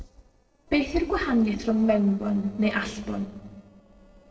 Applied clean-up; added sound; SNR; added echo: neural separator model SepFormer DNS4.